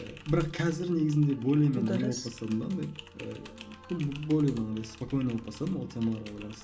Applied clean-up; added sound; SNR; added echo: none; Typing; 19 dB; reverberation time 0.2 s.